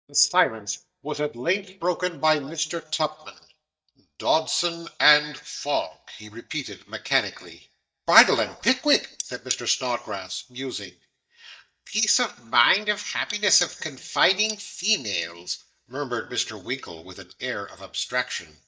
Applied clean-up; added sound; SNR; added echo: neural mask model DeepFilterNet 3.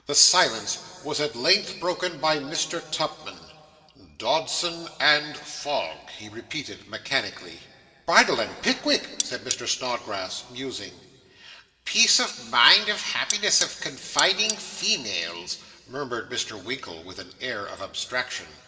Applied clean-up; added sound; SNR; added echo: none; Cutlery, silverware; 6 dB; reverberation time 2.0 s.